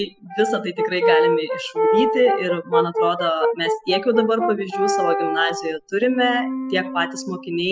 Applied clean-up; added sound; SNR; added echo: classical method spectral subtraction.